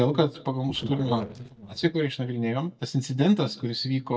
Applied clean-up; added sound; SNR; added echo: neural mask model DeepFilterNet 3.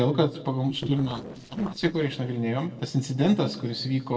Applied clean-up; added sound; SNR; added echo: neural separator model SepFormer DNS4.